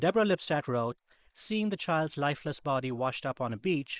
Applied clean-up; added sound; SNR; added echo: neural mask model Resemble Enhance denoiser.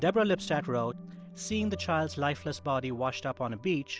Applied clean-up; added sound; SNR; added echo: none; none; none; none.